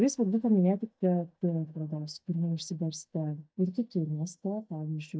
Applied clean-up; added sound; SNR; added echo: neural mask model DeepFilterNet 3.